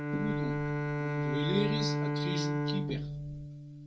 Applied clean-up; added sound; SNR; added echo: none; Bowed string instrument; -5 dB; reverberation time 0.2 s.